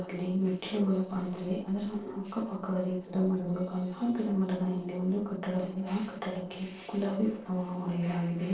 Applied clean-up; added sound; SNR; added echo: neural separator model SepFormer DNS4.